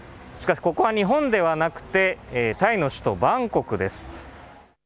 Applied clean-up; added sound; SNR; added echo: none; none; none; none.